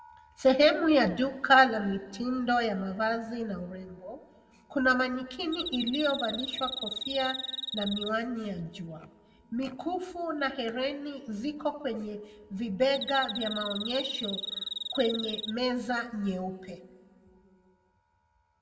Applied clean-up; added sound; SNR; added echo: none; Cricket; 6 dB; reverberation time 1.1 s.